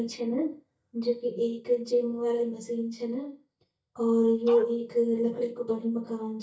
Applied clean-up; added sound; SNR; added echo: neural mask model DeepFilterNet 3.